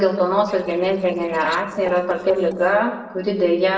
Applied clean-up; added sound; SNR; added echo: neural separator model SepFormer DNS4.